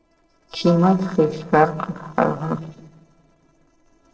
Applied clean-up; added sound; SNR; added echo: neural separator model SepFormer DNS4.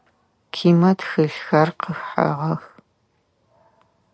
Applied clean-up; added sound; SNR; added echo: none; none; none; none.